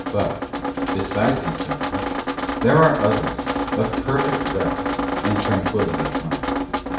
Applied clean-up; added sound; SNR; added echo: none; Drip; 0 dB; reverberation time 0.6 s.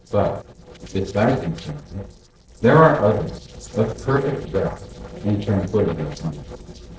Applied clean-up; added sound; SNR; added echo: neural separator model SepFormer DNS4.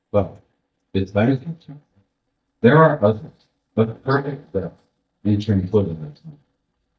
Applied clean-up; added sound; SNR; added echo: neural mask model DeepFilterNet 3.